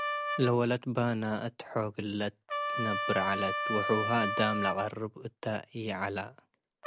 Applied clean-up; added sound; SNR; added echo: none; Trumpet; 4 dB; none.